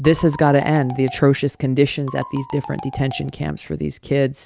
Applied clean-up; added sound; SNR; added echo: none; Marimba, xylophone; 18 dB; none.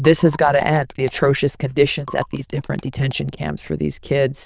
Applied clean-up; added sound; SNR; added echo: neural diffusion model UNIVERSE++.